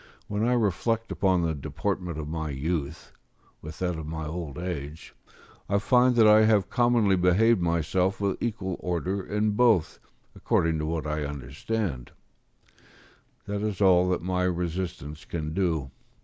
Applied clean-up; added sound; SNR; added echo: none; none; none; none.